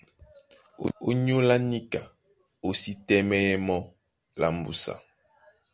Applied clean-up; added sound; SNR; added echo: none; none; none; none.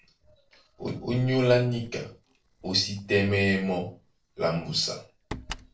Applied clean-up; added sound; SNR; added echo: neural separator model SepFormer DNS4.